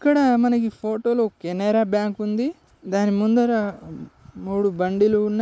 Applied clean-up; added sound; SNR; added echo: none; none; none; none.